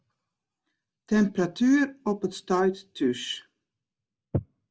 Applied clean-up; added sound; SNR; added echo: none; none; none; none.